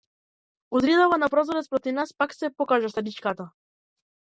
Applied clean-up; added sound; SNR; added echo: none; none; none; none.